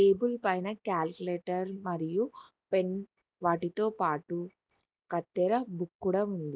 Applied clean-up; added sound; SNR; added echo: none; none; none; none.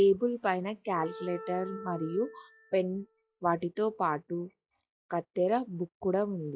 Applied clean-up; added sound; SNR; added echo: classical method log-MMSE.